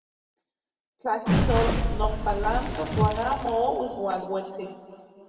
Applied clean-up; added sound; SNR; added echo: none; Crackle; -2 dB; reverberation time 2.2 s.